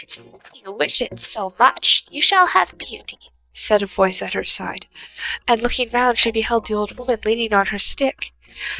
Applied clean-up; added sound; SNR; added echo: neural mask model DeepFilterNet 3.